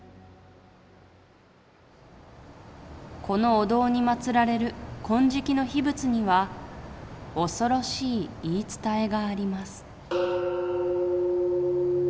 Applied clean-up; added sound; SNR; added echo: none; none; none; none.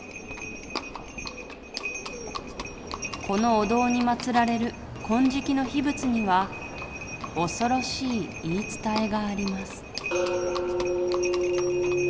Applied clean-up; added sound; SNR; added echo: none; Livestock, farm animals, working animals; 9 dB; none.